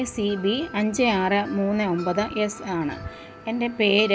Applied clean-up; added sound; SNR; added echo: none; Wind chime; 18 dB; none.